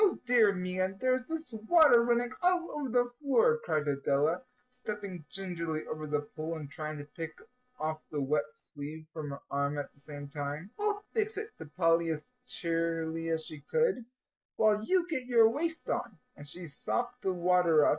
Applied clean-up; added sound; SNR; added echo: neural separator model SepFormer DNS4.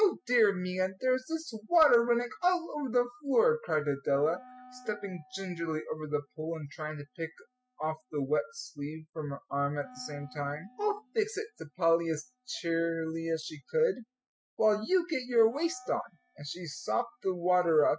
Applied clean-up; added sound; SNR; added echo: classical method spectral subtraction.